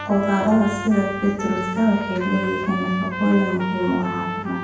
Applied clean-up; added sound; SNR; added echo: none; Trumpet; 8 dB; reverberation time 0.9 s.